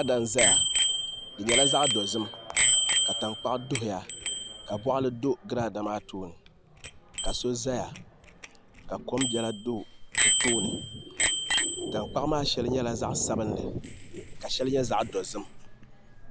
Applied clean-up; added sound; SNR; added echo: none; Bicycle bell; -2 dB; none.